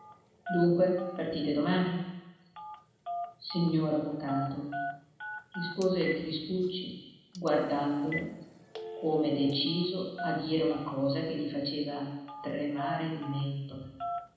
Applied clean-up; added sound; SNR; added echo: none; Telephone; 11 dB; reverberation time 1.1 s.